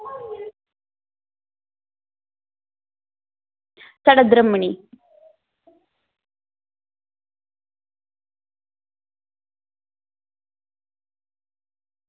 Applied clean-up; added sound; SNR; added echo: none; none; none; none.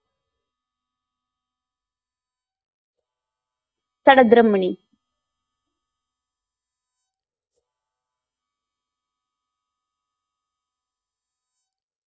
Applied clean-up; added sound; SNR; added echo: neural mask model DeepFilterNet 3.